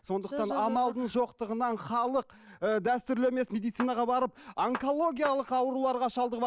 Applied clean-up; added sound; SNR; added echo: none; Clapping; 12 dB; none.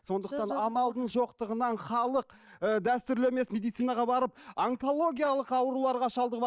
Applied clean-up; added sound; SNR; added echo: neural mask model DeepFilterNet 3.